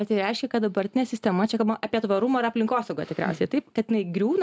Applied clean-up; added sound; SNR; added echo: none; none; none; none.